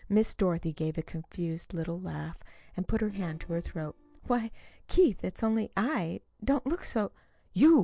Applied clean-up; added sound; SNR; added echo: neural separator model SepFormer DNS4.